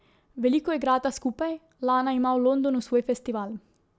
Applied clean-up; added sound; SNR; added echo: none; none; none; none.